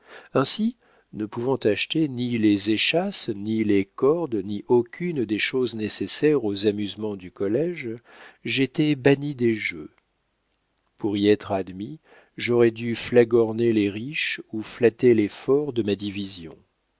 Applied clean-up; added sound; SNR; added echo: none; none; none; none.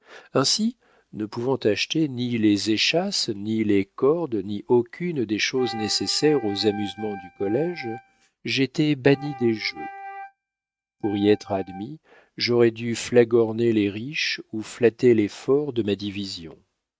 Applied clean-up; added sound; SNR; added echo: neural mask model RNNoise.